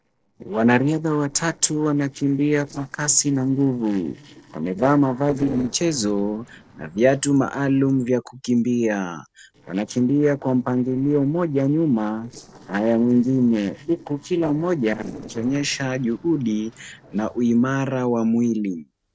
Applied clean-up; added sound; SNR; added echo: neural separator model SepFormer DNS4.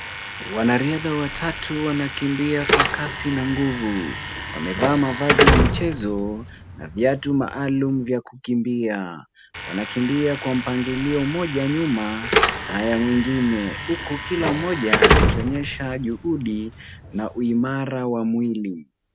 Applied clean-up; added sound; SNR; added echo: none; Slam / Alarm; 2 dB; none.